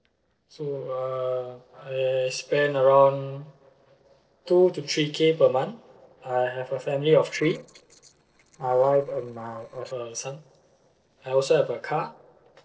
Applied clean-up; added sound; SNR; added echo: neural separator model SepFormer DNS4.